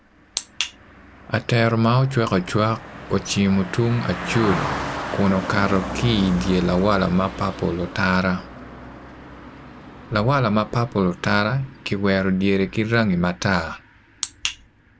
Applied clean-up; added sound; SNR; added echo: none; Car passing by + Car passing by; 11 dB; none.